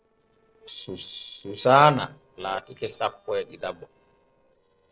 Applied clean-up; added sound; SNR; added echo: neural separator model SepFormer DNS4.